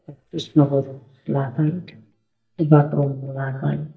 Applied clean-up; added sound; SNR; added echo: neural mask model DeepFilterNet 3.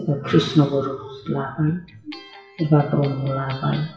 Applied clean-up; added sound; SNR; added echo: classical method WPE with log-MMSE.